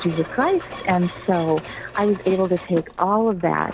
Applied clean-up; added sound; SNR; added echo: none; Mechanisms; 14 dB; none.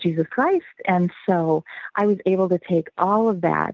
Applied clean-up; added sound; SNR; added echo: none; none; none; none.